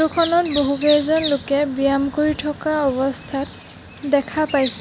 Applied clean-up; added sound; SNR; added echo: none; Bird vocalization, bird call, bird song; 15 dB; none.